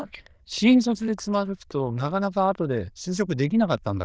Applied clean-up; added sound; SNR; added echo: neural diffusion model UNIVERSE++.